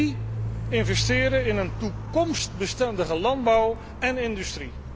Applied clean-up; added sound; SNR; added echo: none; Car; 6 dB; none.